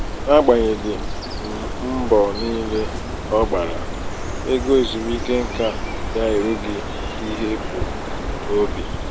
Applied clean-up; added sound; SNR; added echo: none; Bird; 4 dB; none.